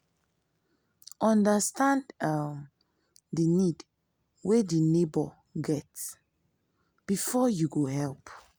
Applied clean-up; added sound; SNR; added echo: none; none; none; none.